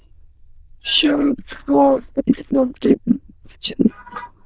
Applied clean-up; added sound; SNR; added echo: neural diffusion model UNIVERSE++.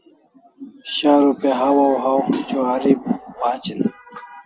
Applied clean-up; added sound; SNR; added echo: none; Bark; 16 dB; none.